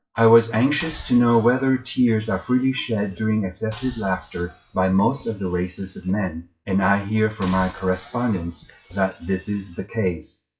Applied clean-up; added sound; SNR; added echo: classical method WPE with log-MMSE.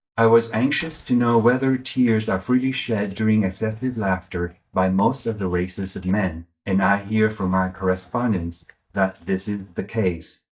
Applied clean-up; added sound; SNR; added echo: neural mask model DeepFilterNet 3.